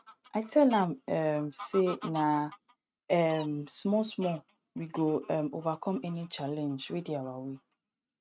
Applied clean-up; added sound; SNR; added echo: neural mask model RNNoise.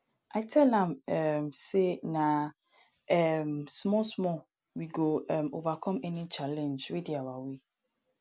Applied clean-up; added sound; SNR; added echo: none; none; none; none.